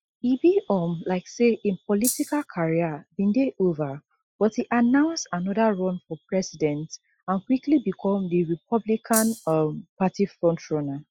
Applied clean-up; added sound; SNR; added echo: classical method Wiener filter.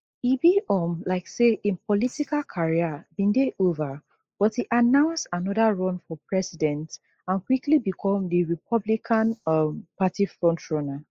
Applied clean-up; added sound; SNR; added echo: neural mask model Resemble Enhance denoiser.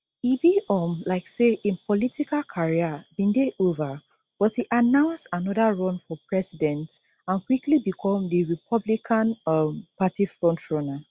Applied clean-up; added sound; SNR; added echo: none; none; none; none.